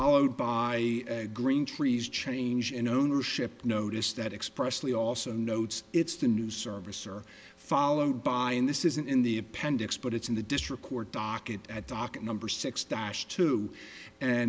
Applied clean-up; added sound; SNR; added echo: none; none; none; none.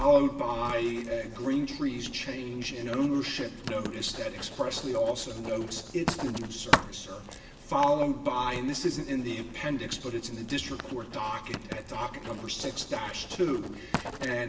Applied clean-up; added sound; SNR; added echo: none; Writing; 7 dB; reverberation time 0.9 s.